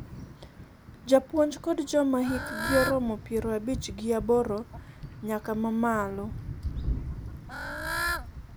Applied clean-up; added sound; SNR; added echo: none; Bird / Fowl + Thunder; 7 dB; none.